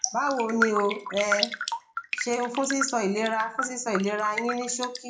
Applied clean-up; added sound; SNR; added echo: classical method WPE with log-MMSE.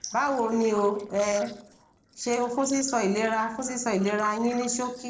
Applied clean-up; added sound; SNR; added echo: neural separator model SepFormer DNS4.